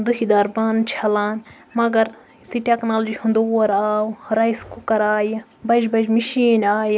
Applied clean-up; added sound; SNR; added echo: none; none; none; none.